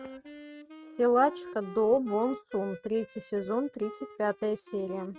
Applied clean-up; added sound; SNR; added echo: neural mask model RNNoise.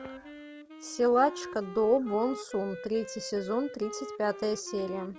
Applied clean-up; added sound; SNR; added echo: none; Wind instrument, woodwind instrument; 12 dB; none.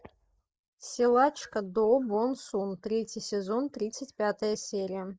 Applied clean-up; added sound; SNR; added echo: neural mask model Resemble Enhance denoiser.